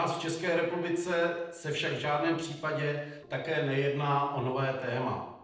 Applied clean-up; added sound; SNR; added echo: neural separator model SepFormer DNS4.